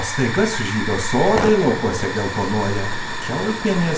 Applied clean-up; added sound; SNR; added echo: none; Hiss / Fire; 7 dB; reverberation time 0.6 s.